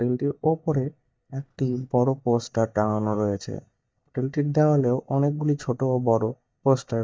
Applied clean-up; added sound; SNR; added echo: neural mask model DeepFilterNet 3.